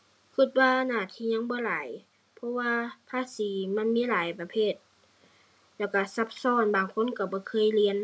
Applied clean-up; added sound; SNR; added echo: none; none; none; none.